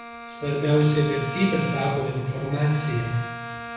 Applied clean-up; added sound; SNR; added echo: none; Bowed string instrument; 11 dB; reverberation time 1.1 s.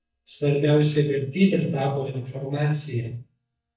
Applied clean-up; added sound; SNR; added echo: neural mask model DeepFilterNet 3.